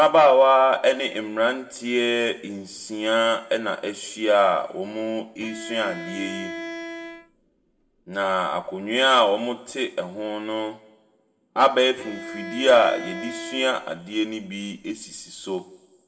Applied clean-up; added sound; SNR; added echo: none; Bowed string instrument; 13 dB; reverberation time 0.8 s.